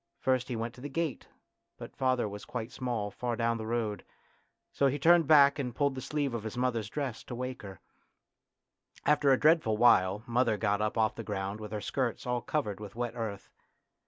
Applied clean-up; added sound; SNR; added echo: none; none; none; none.